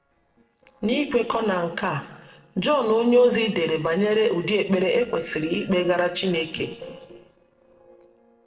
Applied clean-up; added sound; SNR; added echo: neural separator model SepFormer DNS4.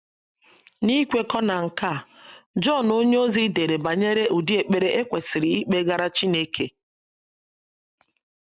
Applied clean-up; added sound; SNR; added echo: none; none; none; none.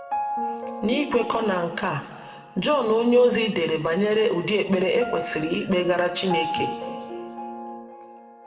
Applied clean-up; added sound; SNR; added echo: none; Piano; 10 dB; reverberation time 1.8 s.